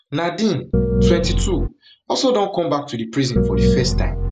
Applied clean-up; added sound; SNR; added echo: none; Piano; -5 dB; none.